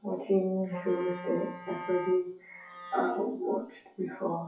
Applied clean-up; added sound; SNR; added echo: classical method WPE with log-MMSE.